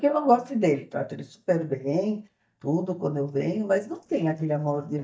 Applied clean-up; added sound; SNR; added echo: neural mask model DeepFilterNet 3.